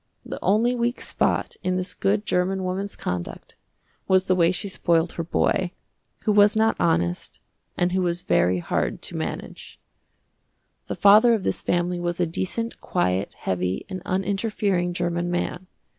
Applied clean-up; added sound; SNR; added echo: none; none; none; none.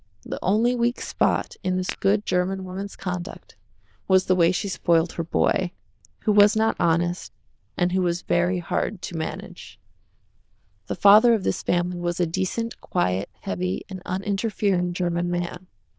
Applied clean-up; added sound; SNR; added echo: neural diffusion model UNIVERSE++.